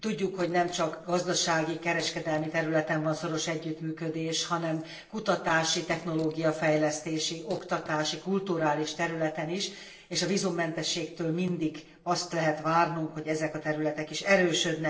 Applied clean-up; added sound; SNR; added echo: neural separator model SepFormer DNS4.